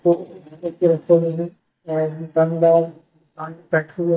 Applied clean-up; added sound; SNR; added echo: neural mask model DeepFilterNet 3.